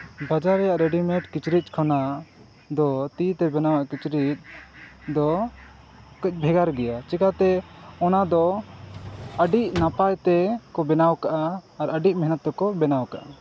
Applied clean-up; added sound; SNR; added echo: none; Drawer open or close; 14 dB; none.